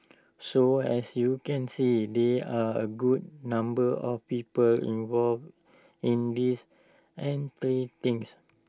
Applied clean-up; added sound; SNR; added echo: none; none; none; none.